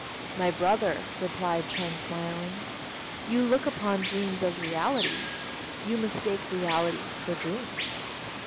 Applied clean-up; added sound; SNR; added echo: none; Water; 2 dB; none.